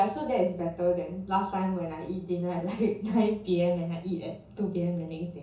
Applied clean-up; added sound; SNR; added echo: none; none; none; reverberation time 0.5 s.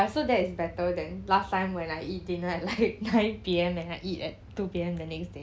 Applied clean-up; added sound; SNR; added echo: none; none; none; none.